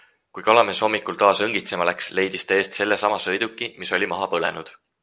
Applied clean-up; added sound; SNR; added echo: none; none; none; none.